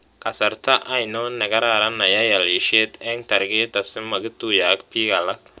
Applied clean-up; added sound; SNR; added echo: none; none; none; none.